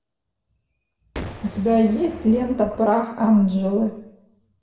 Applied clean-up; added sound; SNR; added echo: none; Boom; 14 dB; reverberation time 0.7 s.